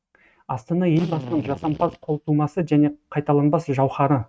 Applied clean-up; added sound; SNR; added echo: neural mask model RNNoise.